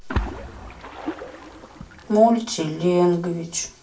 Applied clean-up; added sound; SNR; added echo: none; Splash, splatter; 11 dB; reverberation time 0.3 s.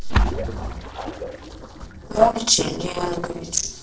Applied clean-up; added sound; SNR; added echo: neural separator model SepFormer DNS4.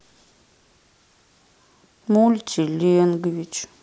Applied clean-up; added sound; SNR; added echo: none; none; none; none.